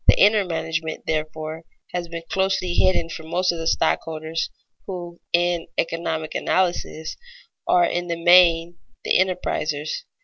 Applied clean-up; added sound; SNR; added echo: none; none; none; none.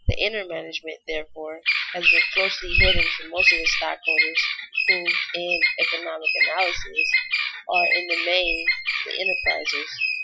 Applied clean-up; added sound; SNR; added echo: classical method Wiener filter.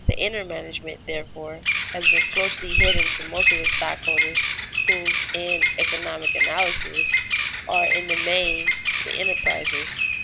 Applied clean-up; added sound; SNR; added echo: none; Bird vocalization, bird call, bird song; -5 dB; none.